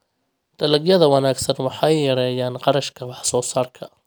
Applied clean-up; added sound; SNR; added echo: none; none; none; none.